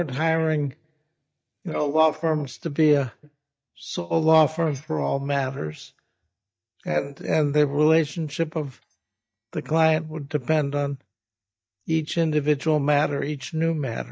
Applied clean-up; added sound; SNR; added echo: neural mask model DeepFilterNet 3.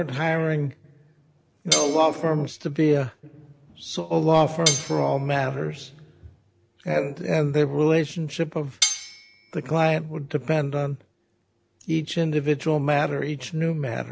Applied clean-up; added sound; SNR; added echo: none; Cutlery, silverware; 5 dB; none.